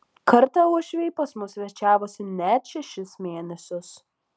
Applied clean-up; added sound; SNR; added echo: none; none; none; none.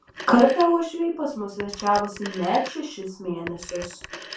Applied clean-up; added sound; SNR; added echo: none; Telephone; 16 dB; reverberation time 0.2 s.